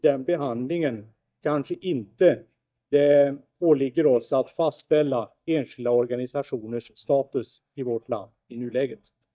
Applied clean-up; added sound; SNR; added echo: neural mask model DeepFilterNet 3.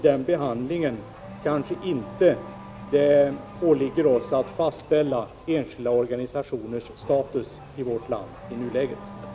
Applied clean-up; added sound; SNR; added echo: none; Race car, auto racing / Accelerating, revving, vroom; 17 dB; none.